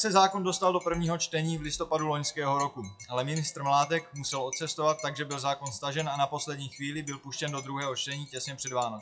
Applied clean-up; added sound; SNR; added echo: classical method WPE with log-MMSE.